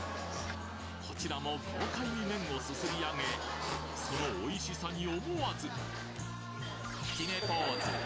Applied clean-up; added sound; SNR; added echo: none; none; none; none.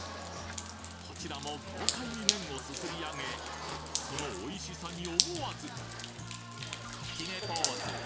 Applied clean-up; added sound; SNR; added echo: none; Drip; 0 dB; none.